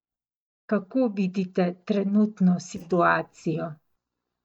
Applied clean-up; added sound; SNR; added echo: neural mask model DeepFilterNet 3.